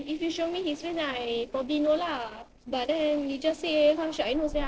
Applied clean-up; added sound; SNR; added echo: neural separator model SepFormer DNS4.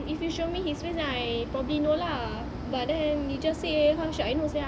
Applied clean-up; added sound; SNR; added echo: none; none; none; none.